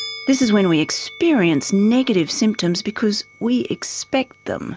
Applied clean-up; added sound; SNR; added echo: none; Musical instrument; 19 dB; none.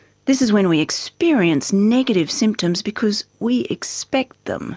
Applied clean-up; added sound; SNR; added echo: none; none; none; none.